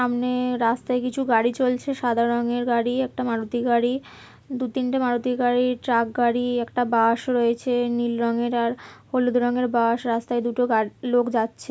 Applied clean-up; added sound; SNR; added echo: none; none; none; none.